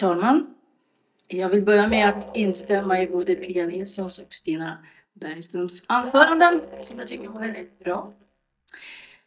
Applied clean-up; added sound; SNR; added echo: neural mask model DeepFilterNet 3.